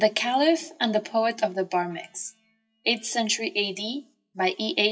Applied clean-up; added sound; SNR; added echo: classical method WPE with log-MMSE.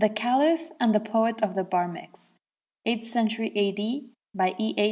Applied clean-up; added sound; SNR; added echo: none; none; none; none.